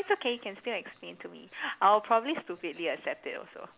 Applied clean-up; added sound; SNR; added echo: none; none; none; none.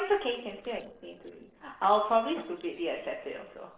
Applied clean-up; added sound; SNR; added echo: neural separator model SepFormer DNS4.